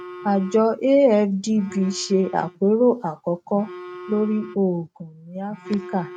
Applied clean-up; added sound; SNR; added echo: neural mask model RNNoise.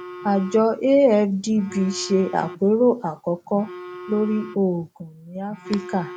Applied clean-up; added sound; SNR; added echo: none; Telephone; 17 dB; none.